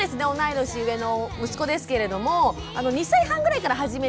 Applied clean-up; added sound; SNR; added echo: none; Bowed string instrument; 18 dB; none.